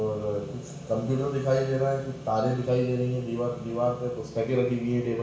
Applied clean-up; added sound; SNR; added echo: none; none; none; reverberation time 0.7 s.